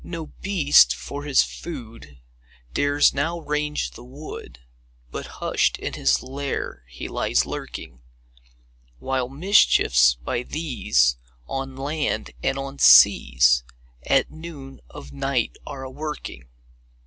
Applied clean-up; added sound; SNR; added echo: none; none; none; none.